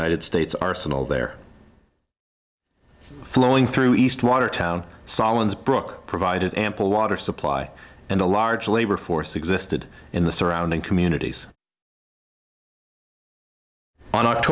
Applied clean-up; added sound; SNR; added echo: none; none; none; none.